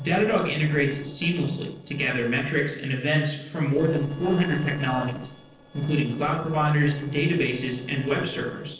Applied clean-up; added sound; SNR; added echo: neural separator model SepFormer DNS4.